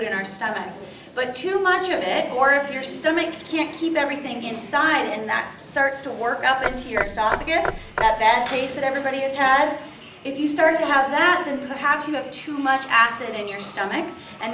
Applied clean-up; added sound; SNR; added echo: none; Knock / Wood; 7 dB; none.